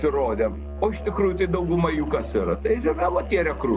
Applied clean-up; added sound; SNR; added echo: none; Musical instrument; 10 dB; none.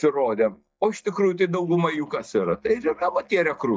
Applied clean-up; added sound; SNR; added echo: neural mask model DeepFilterNet 3.